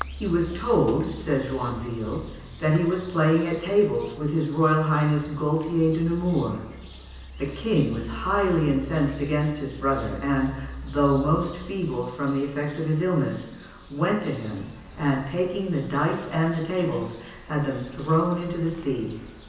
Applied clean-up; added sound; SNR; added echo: none; Bird vocalization, bird call, bird song; 16 dB; reverberation time 0.9 s.